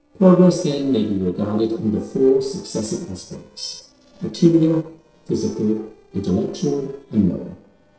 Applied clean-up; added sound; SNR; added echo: neural separator model SepFormer DNS4.